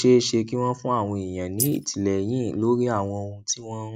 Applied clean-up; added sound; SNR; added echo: neural mask model Resemble Enhance denoiser.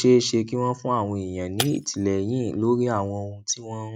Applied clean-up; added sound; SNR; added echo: neural mask model RNNoise.